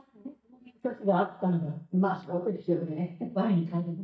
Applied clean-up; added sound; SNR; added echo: neural mask model DeepFilterNet 3.